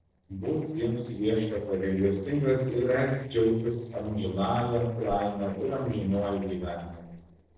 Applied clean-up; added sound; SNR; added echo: neural separator model SepFormer DNS4.